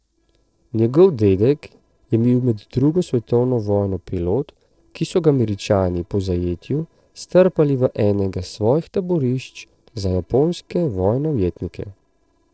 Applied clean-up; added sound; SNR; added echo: neural separator model SepFormer DNS4.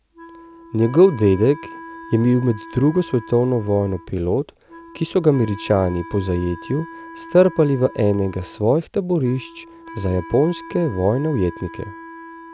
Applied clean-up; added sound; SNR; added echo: none; Wind instrument, woodwind instrument; 18 dB; none.